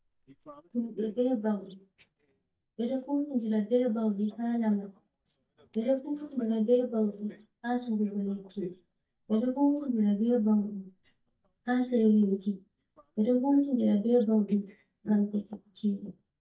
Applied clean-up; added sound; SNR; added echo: neural mask model DeepFilterNet 3.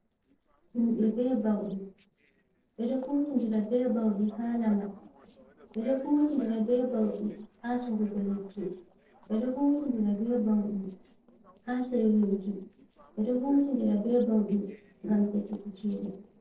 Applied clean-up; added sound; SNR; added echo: neural separator model SepFormer DNS4.